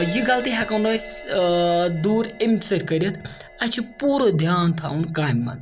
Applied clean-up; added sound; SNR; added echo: none; Crash cymbal; 16 dB; none.